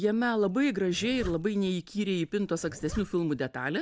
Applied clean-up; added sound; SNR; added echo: none; Zipper (clothing); 17 dB; none.